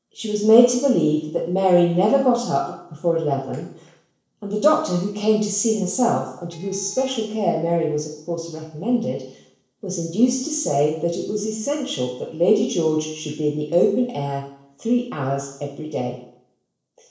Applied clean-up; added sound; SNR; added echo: neural separator model SepFormer DNS4.